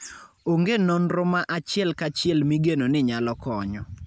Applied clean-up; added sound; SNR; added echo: none; none; none; none.